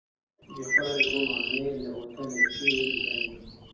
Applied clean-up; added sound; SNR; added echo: none; Bird; -5 dB; reverberation time 1.2 s.